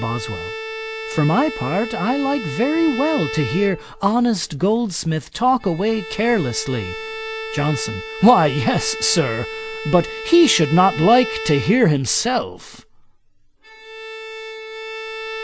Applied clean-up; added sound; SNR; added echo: none; Bowed string instrument; 11 dB; none.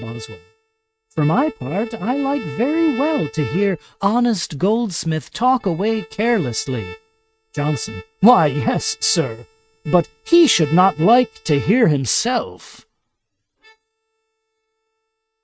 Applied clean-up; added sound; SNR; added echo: neural mask model RNNoise.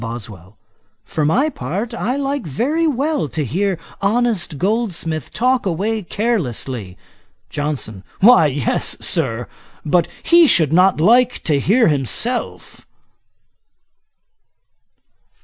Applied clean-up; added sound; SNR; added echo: none; none; none; none.